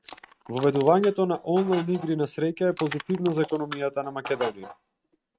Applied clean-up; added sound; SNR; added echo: neural mask model RNNoise.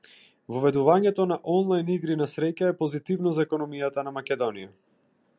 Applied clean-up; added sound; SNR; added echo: none; none; none; none.